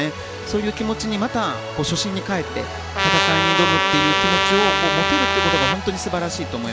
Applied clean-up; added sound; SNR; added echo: none; Trumpet; -4 dB; none.